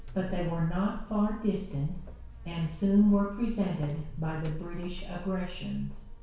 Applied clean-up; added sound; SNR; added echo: none; Buzz; 9 dB; reverberation time 0.6 s.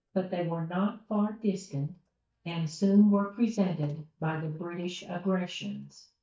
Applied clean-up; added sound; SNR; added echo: neural mask model DeepFilterNet 3.